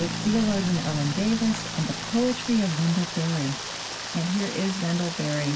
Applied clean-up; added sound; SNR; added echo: none; Rain; 8 dB; reverberation time 0.2 s.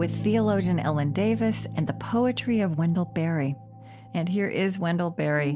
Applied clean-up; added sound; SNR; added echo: none; none; none; none.